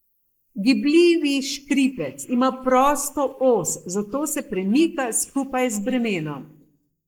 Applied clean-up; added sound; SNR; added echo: neural mask model Resemble Enhance denoiser.